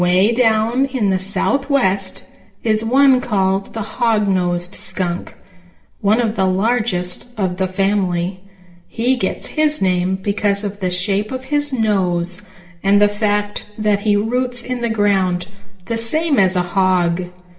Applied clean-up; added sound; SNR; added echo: none; none; none; reverberation time 1.2 s.